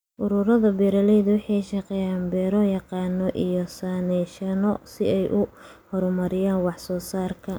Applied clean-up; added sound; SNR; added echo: none; none; none; none.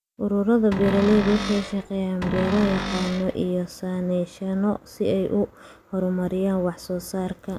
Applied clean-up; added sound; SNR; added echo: none; Cupboard open or close; 6 dB; none.